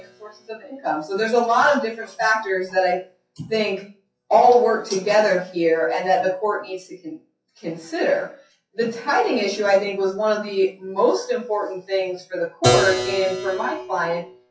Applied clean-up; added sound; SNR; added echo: classical method WPE with log-MMSE.